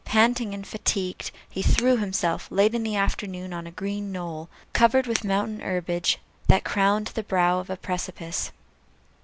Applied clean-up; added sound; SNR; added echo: none; Shatter; 15 dB; none.